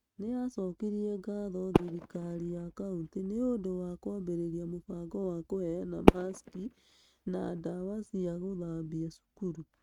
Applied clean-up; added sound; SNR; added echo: neural mask model RNNoise.